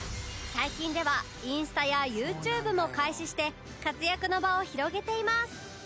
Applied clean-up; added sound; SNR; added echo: none; none; none; none.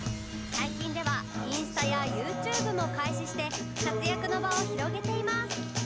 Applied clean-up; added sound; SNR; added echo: none; Acoustic guitar; -1 dB; none.